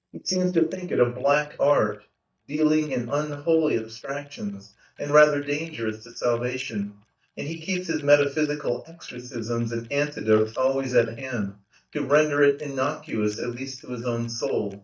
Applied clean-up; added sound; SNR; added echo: neural mask model DeepFilterNet 3.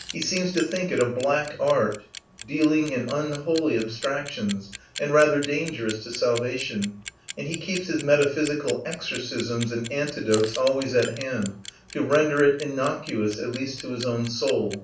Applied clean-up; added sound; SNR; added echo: none; Clock; 15 dB; reverberation time 0.3 s.